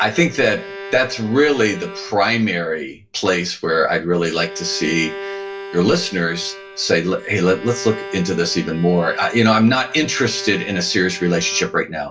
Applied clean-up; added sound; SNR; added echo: none; Bowed string instrument; 15 dB; reverberation time 0.2 s.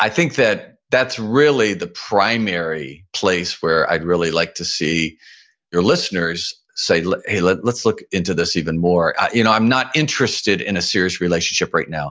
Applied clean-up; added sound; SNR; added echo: none; none; none; none.